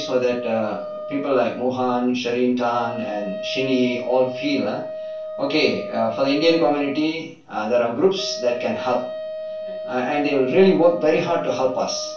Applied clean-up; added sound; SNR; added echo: none; Wind instrument, woodwind instrument; 10 dB; reverberation time 0.3 s.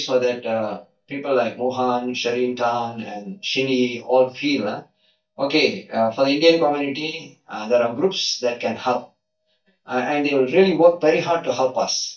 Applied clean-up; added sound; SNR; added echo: neural mask model DeepFilterNet 3.